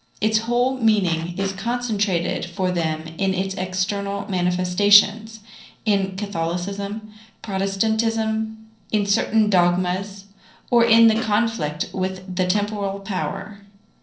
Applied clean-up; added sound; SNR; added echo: neural separator model SepFormer DNS4.